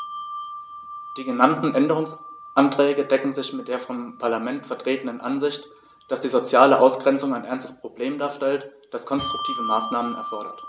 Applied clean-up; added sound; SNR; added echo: none; Bell; 13 dB; none.